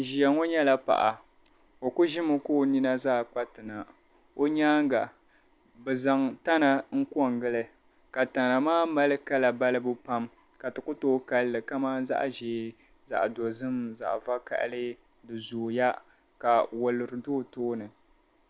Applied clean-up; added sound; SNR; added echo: none; none; none; none.